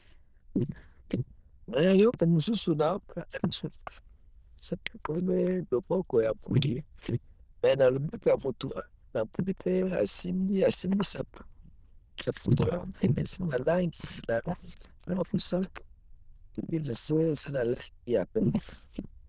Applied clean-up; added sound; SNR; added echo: neural diffusion model UNIVERSE++.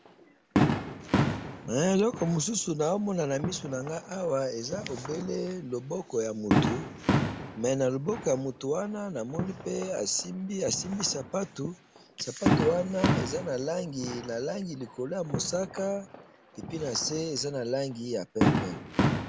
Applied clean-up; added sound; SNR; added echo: none; Fireworks; 1 dB; none.